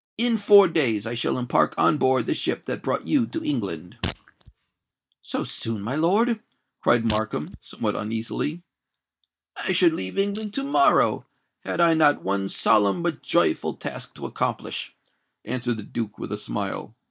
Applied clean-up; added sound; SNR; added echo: neural mask model DeepFilterNet 3.